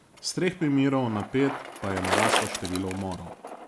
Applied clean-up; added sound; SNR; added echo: none; Bicycle; 4 dB; none.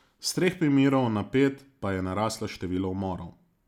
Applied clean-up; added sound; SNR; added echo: none; none; none; none.